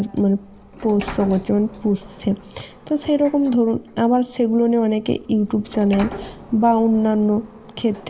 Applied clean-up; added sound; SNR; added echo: none; Sliding door; 18 dB; reverberation time 0.8 s.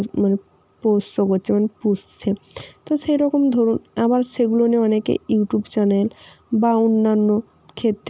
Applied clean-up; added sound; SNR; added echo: none; none; none; none.